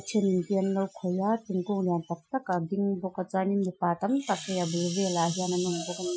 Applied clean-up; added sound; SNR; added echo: classical method Wiener filter.